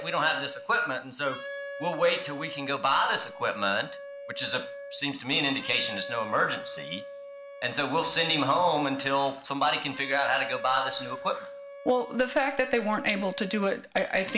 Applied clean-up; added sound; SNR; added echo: none; Wind instrument, woodwind instrument; 13 dB; none.